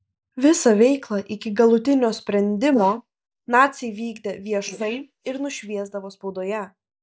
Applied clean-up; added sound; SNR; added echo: neural mask model Resemble Enhance denoiser.